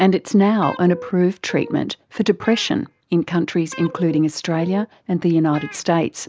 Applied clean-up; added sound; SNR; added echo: none; Guitar; 18 dB; none.